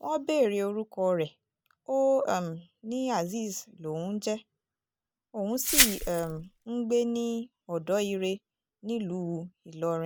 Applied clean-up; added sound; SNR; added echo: none; Glass; -2 dB; none.